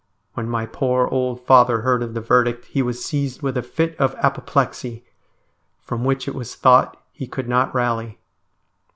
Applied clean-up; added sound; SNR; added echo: none; none; none; none.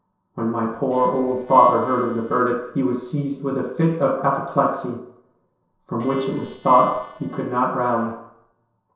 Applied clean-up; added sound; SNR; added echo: neural separator model SepFormer DNS4.